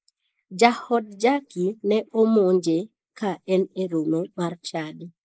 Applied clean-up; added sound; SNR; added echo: neural mask model Resemble Enhance denoiser.